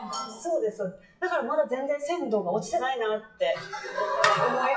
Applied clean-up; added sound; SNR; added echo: classical method WPE with log-MMSE.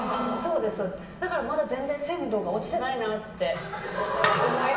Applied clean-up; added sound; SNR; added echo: none; Bell; 16 dB; reverberation time 0.8 s.